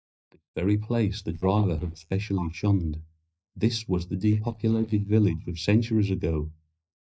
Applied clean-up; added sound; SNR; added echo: neural mask model DeepFilterNet 3.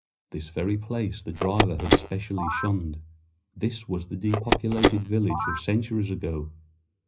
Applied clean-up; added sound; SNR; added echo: none; Telephone; 0 dB; reverberation time 0.4 s.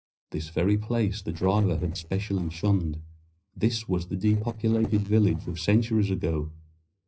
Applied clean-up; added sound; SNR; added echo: neural separator model SepFormer DNS4.